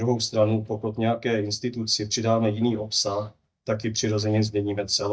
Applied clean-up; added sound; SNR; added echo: neural mask model DeepFilterNet 3.